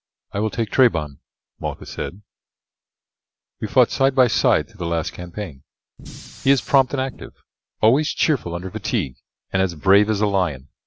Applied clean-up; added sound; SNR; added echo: none; Fire; 18 dB; none.